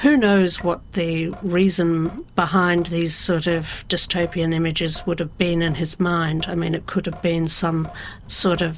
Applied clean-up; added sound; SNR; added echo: none; Drip / Sink (filling or washing); 18 dB; none.